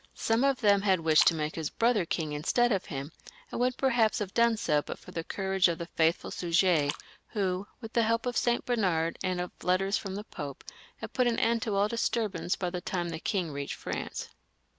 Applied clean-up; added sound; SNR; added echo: none; Splash, splatter; 17 dB; none.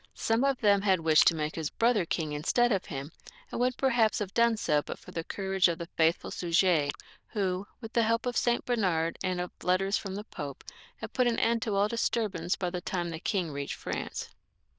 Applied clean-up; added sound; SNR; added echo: neural diffusion model UNIVERSE++.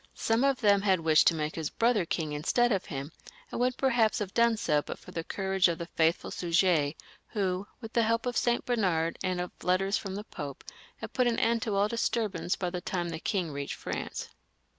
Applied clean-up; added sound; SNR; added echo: none; none; none; none.